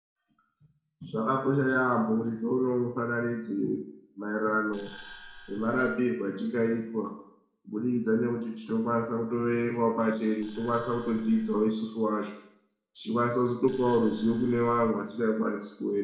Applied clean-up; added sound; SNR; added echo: neural separator model SepFormer DNS4.